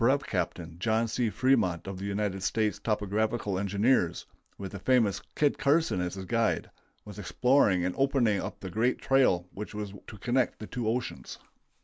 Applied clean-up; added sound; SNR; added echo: none; none; none; none.